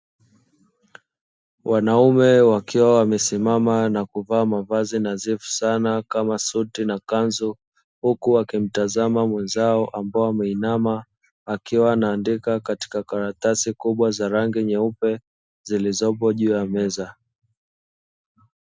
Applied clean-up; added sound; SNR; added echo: none; none; none; none.